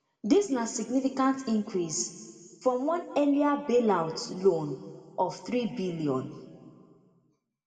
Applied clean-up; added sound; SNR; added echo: none; none; none; reverberation time 1.6 s.